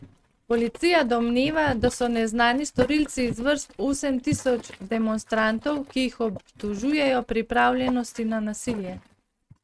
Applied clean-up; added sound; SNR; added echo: neural mask model RNNoise.